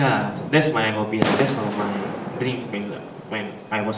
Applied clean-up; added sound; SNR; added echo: none; Fireworks; 6 dB; reverberation time 0.8 s.